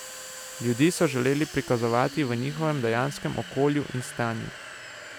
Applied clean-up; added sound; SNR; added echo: none; Domestic sounds, home sounds; 14 dB; none.